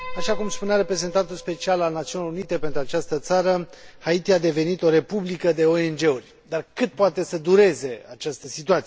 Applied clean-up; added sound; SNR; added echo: none; Piano; 11 dB; none.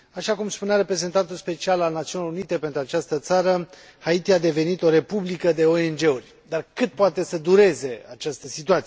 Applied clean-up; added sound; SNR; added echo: none; none; none; none.